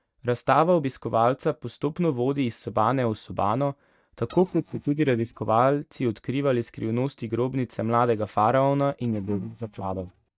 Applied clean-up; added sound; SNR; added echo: neural mask model DeepFilterNet 3.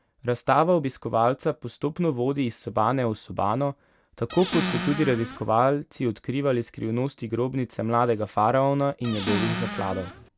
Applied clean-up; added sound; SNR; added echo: none; Squeak / Cupboard open or close; 6 dB; none.